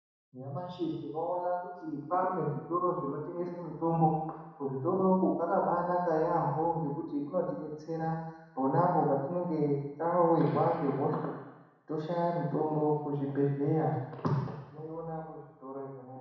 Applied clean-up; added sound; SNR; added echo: none; none; none; reverberation time 1.1 s.